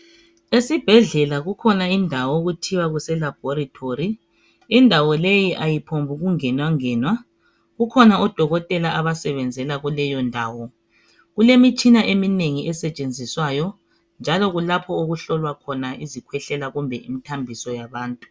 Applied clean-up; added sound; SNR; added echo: none; none; none; none.